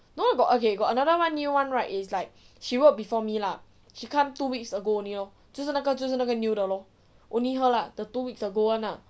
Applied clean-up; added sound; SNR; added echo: none; none; none; none.